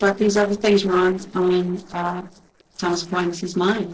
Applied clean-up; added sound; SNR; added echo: neural separator model SepFormer DNS4.